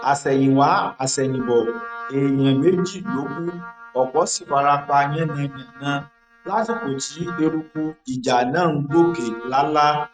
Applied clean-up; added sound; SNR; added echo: neural mask model RNNoise.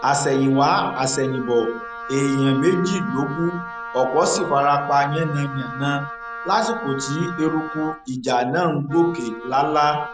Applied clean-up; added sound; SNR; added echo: none; Wind instrument, woodwind instrument; 12 dB; none.